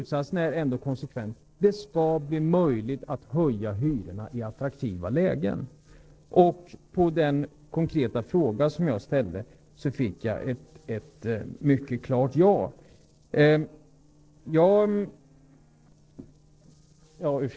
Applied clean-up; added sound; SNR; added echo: neural separator model SepFormer DNS4.